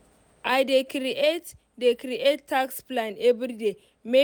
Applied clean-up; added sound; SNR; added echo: none; none; none; none.